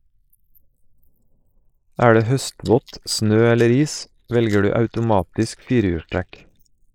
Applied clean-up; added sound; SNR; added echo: neural mask model Resemble Enhance denoiser.